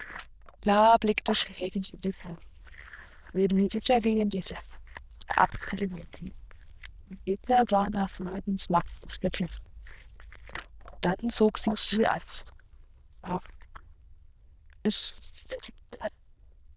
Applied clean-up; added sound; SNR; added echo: neural diffusion model UNIVERSE++.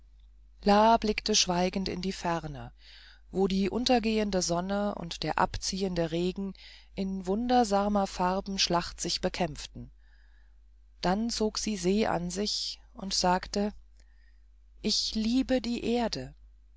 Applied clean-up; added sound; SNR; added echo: none; none; none; none.